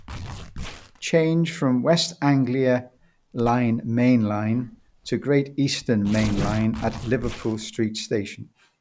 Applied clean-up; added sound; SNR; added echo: none; Tearing; 14 dB; none.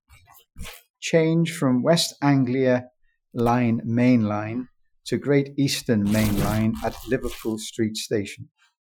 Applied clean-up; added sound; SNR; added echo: classical method Wiener filter.